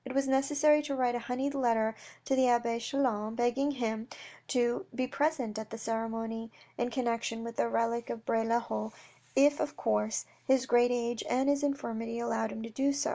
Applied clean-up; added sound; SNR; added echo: none; none; none; none.